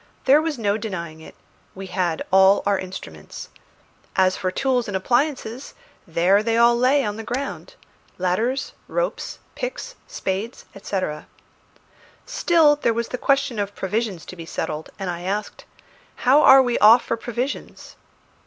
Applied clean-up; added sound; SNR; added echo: none; Shatter; 17 dB; none.